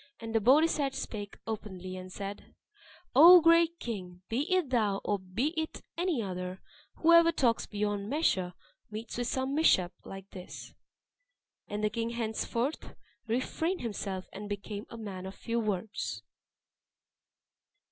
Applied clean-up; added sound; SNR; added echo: none; none; none; none.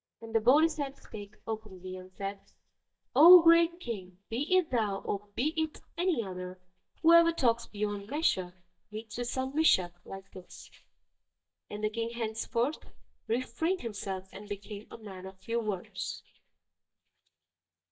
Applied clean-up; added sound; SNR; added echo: neural mask model DeepFilterNet 3.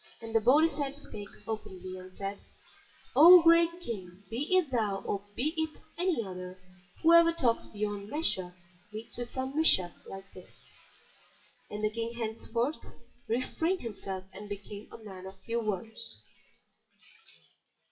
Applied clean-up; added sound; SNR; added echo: classical method WPE with log-MMSE.